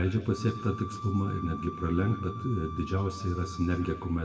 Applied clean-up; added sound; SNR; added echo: none; Wind instrument, woodwind instrument; 13 dB; reverberation time 1.1 s.